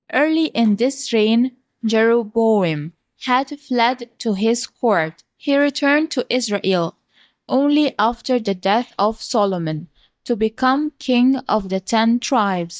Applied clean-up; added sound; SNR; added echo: neural mask model DeepFilterNet 3.